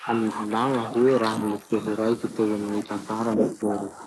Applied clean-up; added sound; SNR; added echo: neural mask model Resemble Enhance denoiser.